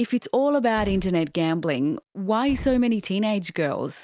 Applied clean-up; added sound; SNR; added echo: none; Explosion; 16 dB; none.